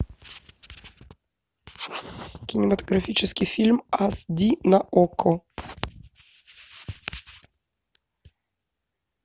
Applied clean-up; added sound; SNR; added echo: none; none; none; none.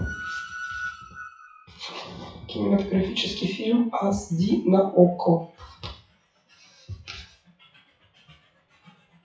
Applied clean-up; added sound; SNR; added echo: classical method WPE with log-MMSE.